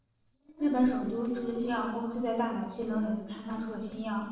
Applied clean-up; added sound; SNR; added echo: neural separator model SepFormer DNS4.